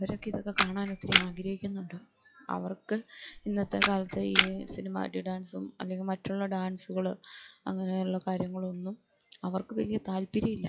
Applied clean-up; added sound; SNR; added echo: classical method log-MMSE.